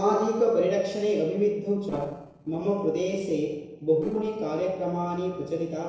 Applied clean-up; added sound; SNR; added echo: neural separator model SepFormer DNS4.